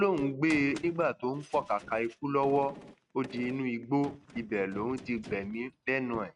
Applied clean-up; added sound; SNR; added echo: neural mask model RNNoise.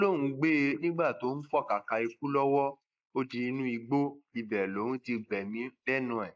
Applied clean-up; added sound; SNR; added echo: neural mask model Resemble Enhance denoiser.